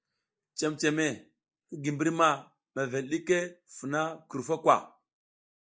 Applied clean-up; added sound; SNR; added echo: neural mask model Resemble Enhance denoiser.